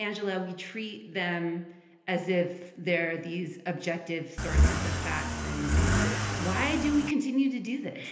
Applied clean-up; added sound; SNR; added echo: none; Accelerating, revving, vroom / Car; -4 dB; reverberation time 1.4 s.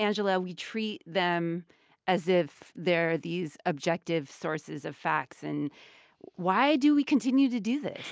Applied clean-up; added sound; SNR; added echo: none; none; none; none.